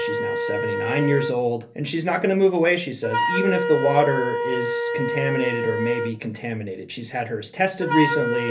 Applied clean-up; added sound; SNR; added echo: none; Wind instrument, woodwind instrument; 3 dB; reverberation time 0.3 s.